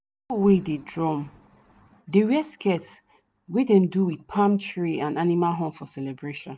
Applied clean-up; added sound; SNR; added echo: none; none; none; none.